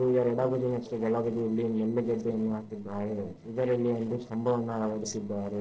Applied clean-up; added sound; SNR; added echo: neural separator model SepFormer DNS4.